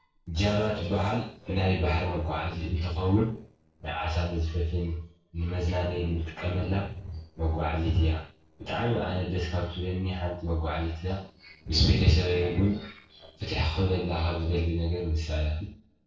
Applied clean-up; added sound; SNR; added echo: neural separator model SepFormer DNS4.